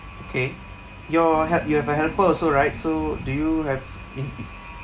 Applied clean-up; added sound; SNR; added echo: none; Engine / Car; 13 dB; none.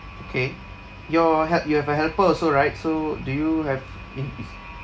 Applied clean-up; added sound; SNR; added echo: none; none; none; none.